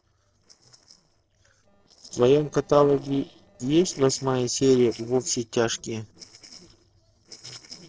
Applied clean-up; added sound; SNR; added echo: neural separator model SepFormer DNS4.